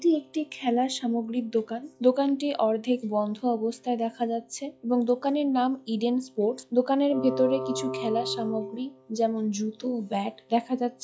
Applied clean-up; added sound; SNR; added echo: classical method log-MMSE.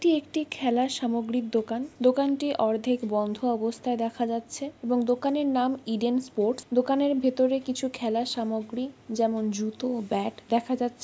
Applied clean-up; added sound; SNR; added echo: none; none; none; none.